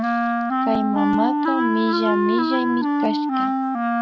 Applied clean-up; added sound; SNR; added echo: none; Wind instrument, woodwind instrument; -4 dB; none.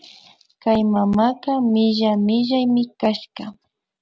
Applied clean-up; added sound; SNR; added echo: none; none; none; none.